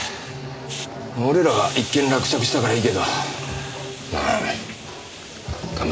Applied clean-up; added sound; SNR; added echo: none; Bowed string instrument + Hiss; 10 dB; none.